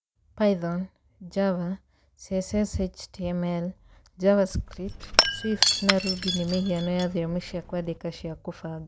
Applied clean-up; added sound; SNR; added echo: none; Shatter / Crushing; 0 dB; none.